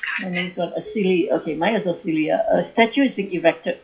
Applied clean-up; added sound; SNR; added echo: classical method WPE with log-MMSE.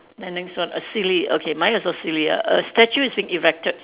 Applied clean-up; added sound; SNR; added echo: none; none; none; none.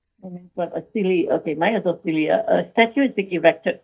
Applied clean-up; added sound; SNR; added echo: neural mask model DeepFilterNet 3.